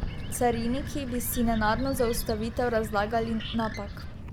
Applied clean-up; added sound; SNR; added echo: none; Bird; 5 dB; none.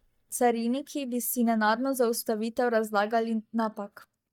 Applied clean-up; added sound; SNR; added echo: neural mask model DeepFilterNet 3.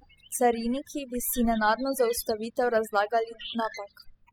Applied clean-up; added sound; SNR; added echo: classical method spectral subtraction.